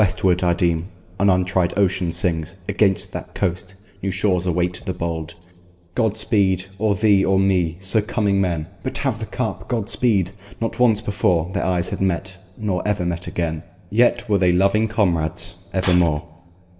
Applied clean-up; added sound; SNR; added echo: none; Shatter; 13 dB; reverberation time 1.8 s.